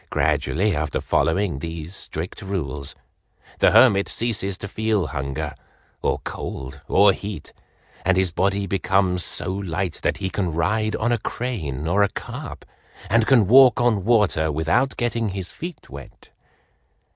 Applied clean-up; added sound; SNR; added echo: none; none; none; none.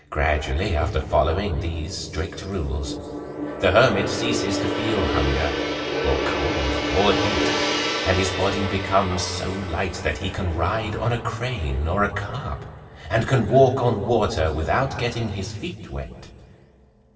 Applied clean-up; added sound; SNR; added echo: none; Gong; 6 dB; reverberation time 2.3 s.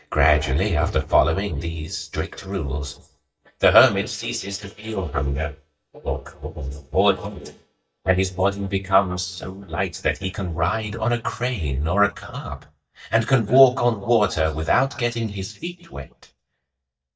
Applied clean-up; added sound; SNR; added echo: neural mask model DeepFilterNet 3.